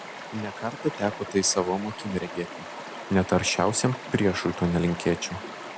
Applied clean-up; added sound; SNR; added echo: none; Stream; 11 dB; none.